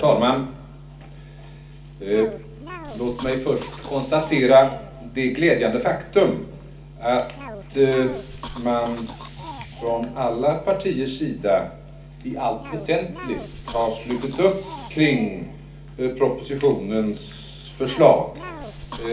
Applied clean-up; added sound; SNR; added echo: none; Cough; 18 dB; reverberation time 0.4 s.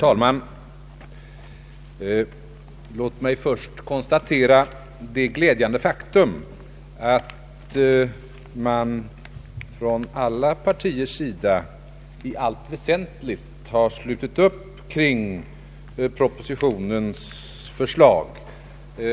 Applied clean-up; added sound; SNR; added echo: none; none; none; none.